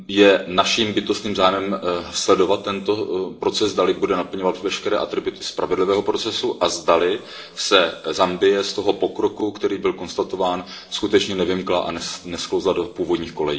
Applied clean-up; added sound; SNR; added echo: none; none; none; reverberation time 2.7 s.